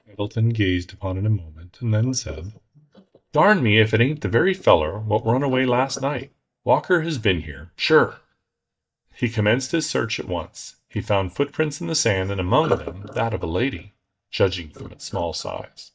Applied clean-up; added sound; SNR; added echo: neural mask model DeepFilterNet 3.